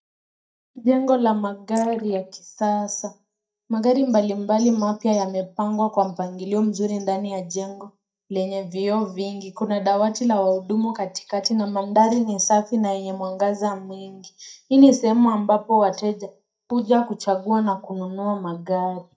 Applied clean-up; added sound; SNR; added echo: neural mask model DeepFilterNet 3.